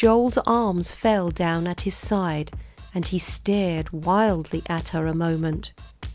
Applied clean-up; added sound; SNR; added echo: none; Drum kit; 15 dB; none.